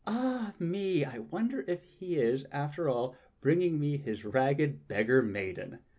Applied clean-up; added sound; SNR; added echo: none; none; none; none.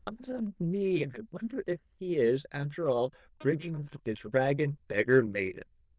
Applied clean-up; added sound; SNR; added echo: neural diffusion model UNIVERSE++.